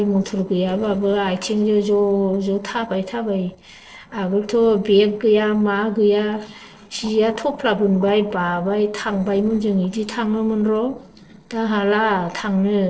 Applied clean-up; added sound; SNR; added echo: neural separator model SepFormer DNS4.